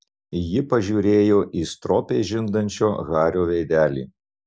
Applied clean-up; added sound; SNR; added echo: none; none; none; none.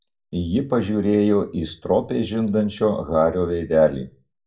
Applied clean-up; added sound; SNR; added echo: none; none; none; reverberation time 0.3 s.